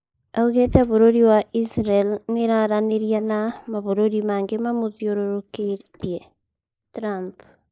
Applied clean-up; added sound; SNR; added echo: neural mask model Resemble Enhance denoiser.